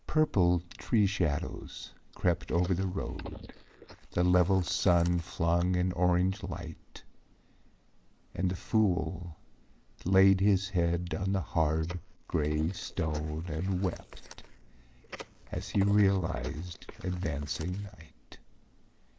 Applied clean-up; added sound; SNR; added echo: neural mask model Resemble Enhance denoiser.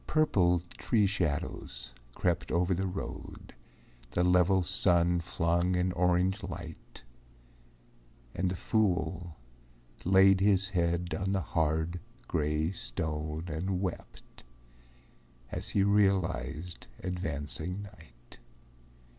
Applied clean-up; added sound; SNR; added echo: none; none; none; none.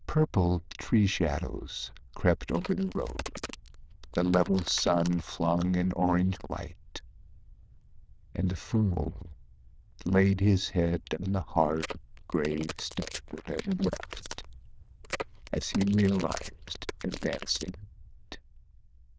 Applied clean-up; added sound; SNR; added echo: neural diffusion model UNIVERSE++.